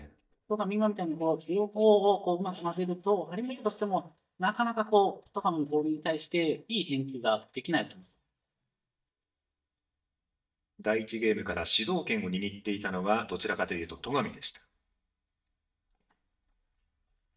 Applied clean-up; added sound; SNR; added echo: neural mask model DeepFilterNet 3.